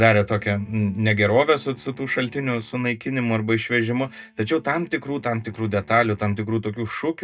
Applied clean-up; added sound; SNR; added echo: neural mask model DeepFilterNet 3.